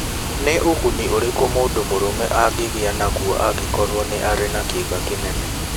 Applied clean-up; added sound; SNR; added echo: none; Water; 2 dB; none.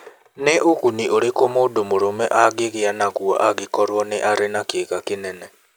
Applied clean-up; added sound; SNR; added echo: none; none; none; none.